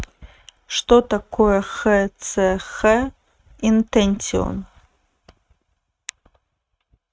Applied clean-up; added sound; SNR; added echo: neural mask model RNNoise.